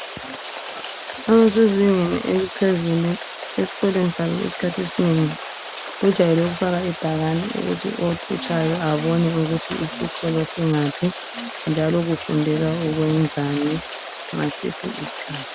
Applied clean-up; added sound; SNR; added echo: none; Rain; 12 dB; none.